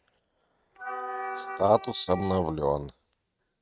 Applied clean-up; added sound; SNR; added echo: neural mask model RNNoise.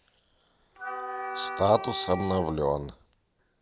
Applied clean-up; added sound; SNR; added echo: none; Wind instrument, woodwind instrument + Wind instrument, woodwind instrument; 8 dB; none.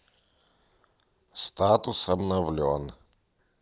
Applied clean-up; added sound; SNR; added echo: none; none; none; none.